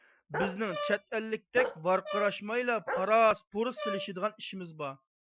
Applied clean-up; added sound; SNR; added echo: classical method Wiener filter.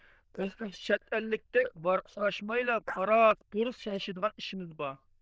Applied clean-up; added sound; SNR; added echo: neural diffusion model UNIVERSE++.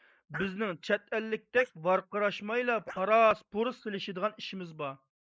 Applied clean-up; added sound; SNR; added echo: neural mask model Resemble Enhance denoiser.